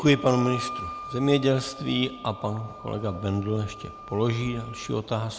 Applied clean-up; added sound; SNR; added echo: none; Wind instrument, woodwind instrument; 14 dB; none.